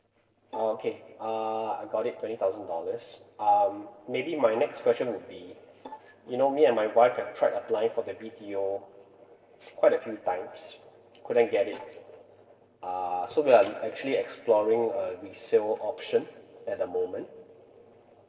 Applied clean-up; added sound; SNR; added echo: neural separator model SepFormer DNS4.